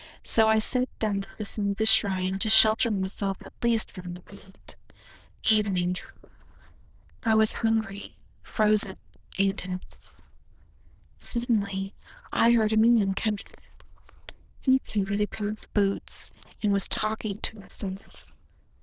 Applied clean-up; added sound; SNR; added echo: neural diffusion model UNIVERSE++.